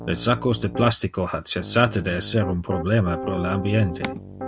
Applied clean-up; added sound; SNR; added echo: none; Piano; 10 dB; none.